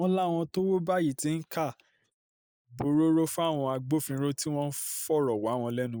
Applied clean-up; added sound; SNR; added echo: neural mask model Resemble Enhance denoiser.